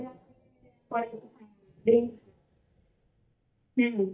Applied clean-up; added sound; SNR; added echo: neural mask model DeepFilterNet 3.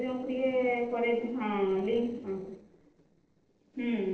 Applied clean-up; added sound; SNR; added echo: neural separator model SepFormer DNS4.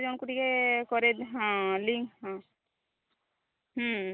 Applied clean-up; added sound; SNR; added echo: none; none; none; none.